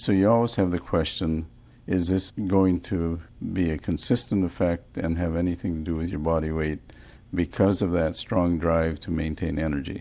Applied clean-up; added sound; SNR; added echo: none; none; none; none.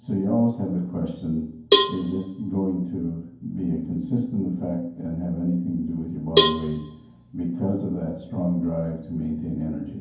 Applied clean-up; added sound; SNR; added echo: none; Cowbell; 0 dB; reverberation time 0.9 s.